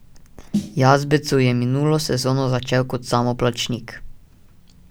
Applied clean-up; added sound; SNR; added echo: none; Snare drum; 11 dB; none.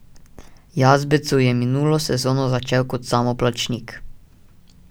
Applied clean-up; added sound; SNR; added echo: none; none; none; none.